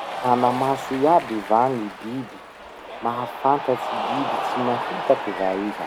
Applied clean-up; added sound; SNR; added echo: none; Cheering; 6 dB; none.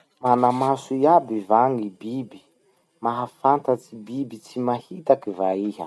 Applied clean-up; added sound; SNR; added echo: none; none; none; none.